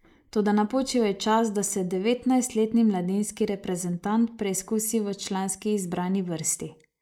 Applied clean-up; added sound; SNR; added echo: neural mask model Resemble Enhance denoiser.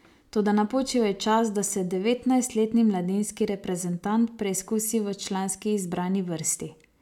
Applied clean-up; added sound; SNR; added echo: none; none; none; none.